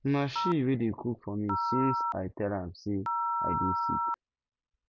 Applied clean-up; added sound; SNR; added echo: none; Telephone; 0 dB; none.